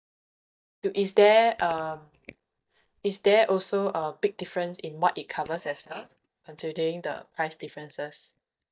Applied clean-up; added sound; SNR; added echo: neural mask model DeepFilterNet 3.